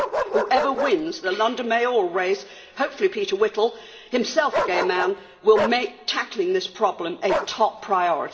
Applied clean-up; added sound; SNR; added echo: none; Bark; 7 dB; reverberation time 2.0 s.